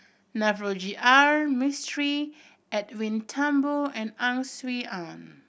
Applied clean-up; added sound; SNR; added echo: none; none; none; none.